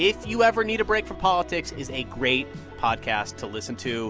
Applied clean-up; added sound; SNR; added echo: none; none; none; none.